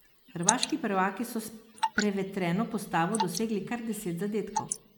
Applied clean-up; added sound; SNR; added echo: neural mask model Resemble Enhance denoiser.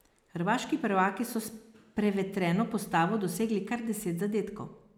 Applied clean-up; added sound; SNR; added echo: none; none; none; none.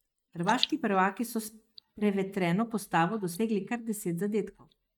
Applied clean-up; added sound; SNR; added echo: neural mask model DeepFilterNet 3.